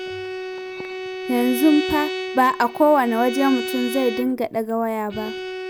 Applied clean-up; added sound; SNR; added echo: none; Bowed string instrument; 8 dB; none.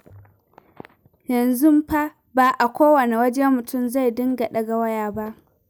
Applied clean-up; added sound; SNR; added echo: none; none; none; none.